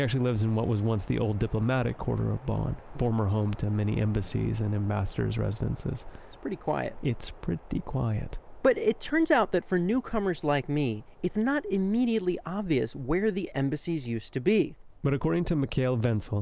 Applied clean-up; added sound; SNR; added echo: none; none; none; none.